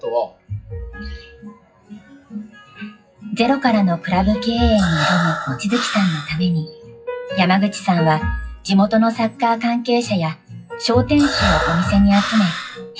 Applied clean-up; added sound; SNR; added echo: classical method WPE with log-MMSE.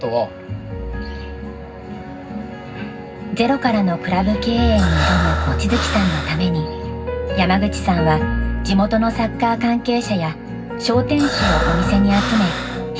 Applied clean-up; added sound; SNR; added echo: none; Breathing; 5 dB; reverberation time 0.4 s.